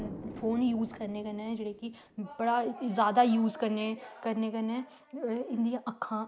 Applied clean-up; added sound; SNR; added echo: none; Explosion; 20 dB; none.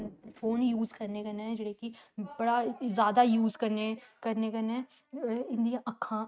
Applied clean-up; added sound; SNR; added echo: neural mask model RNNoise.